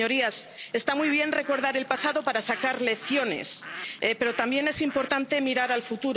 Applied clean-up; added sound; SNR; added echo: none; Bird; 16 dB; none.